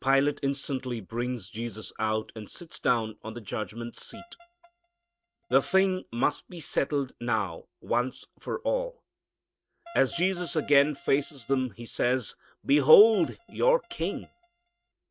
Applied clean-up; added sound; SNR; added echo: neural mask model RNNoise.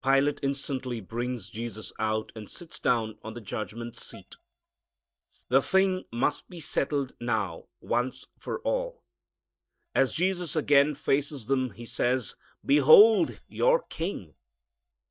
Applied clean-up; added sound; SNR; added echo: neural mask model DeepFilterNet 3.